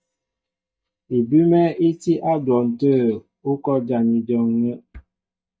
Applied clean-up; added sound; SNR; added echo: neural mask model DeepFilterNet 3.